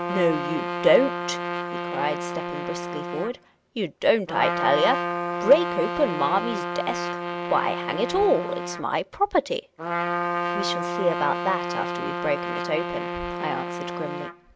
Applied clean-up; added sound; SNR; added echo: none; Trumpet; 3 dB; none.